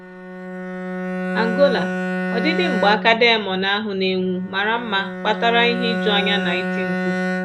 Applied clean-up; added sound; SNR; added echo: none; Bowed string instrument; 4 dB; none.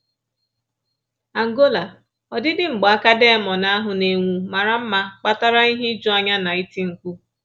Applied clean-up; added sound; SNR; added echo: none; none; none; none.